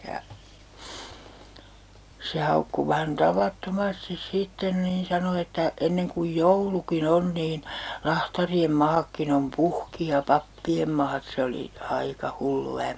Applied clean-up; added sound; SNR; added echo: none; none; none; none.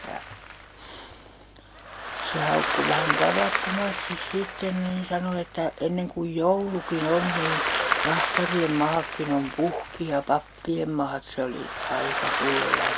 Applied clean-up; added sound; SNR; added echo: none; Applause; 2 dB; none.